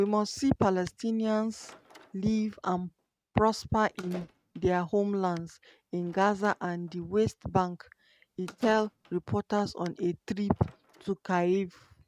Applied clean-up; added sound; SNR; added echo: neural mask model RNNoise.